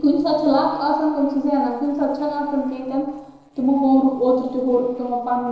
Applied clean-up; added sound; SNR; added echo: neural separator model SepFormer DNS4.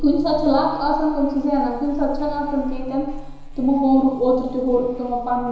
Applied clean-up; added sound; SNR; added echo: none; Buzz; 11 dB; reverberation time 1.0 s.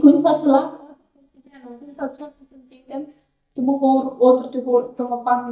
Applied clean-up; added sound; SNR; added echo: neural mask model DeepFilterNet 3.